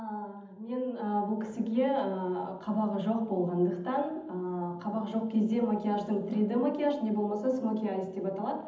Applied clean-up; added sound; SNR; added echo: none; none; none; reverberation time 0.8 s.